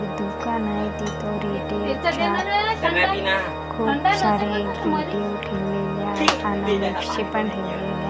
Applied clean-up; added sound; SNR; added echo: none; Organ; 5 dB; none.